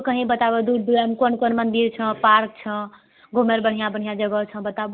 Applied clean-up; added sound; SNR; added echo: none; none; none; none.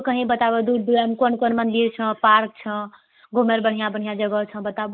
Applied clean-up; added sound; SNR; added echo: neural mask model Resemble Enhance denoiser.